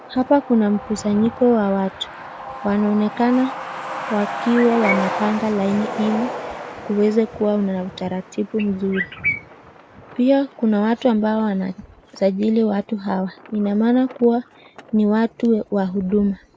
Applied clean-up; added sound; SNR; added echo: none; Truck; 12 dB; none.